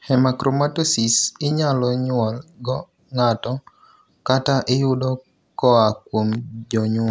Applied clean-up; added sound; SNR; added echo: none; none; none; none.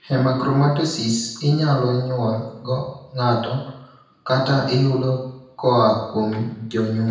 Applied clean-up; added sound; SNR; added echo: none; none; none; reverberation time 0.9 s.